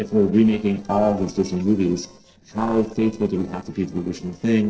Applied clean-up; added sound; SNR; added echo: neural separator model SepFormer DNS4.